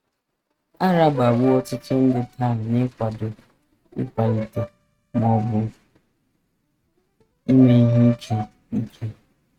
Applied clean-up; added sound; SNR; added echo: neural mask model RNNoise.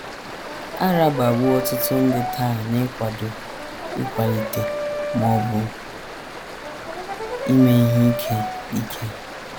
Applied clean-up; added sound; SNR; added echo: none; Stream + Brass instrument; 6 dB; none.